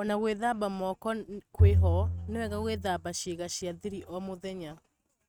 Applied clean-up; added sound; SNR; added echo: neural mask model RNNoise.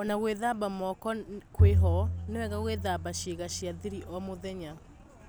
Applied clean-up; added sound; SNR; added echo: none; Bowed string instrument; -5 dB; none.